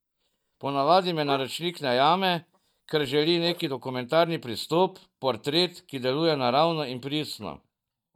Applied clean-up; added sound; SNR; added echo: neural mask model DeepFilterNet 3.